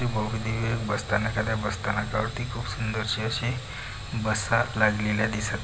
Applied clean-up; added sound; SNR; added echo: none; none; none; none.